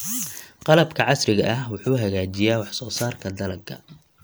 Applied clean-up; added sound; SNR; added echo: none; none; none; none.